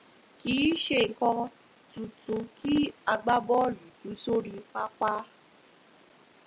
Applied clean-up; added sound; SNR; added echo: none; none; none; none.